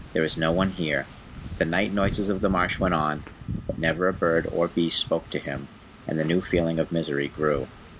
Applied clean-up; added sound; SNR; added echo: none; Wind / Ocean; 12 dB; none.